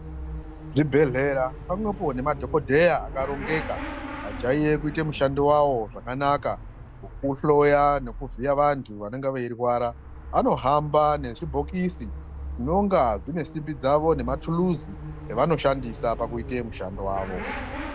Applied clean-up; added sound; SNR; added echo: none; Motorcycle / Accelerating, revving, vroom; 12 dB; none.